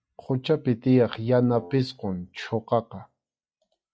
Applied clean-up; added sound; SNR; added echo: classical method log-MMSE.